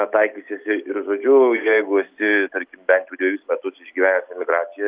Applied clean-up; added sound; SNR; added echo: none; none; none; none.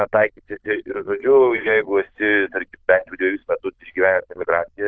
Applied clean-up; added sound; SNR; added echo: neural diffusion model UNIVERSE++.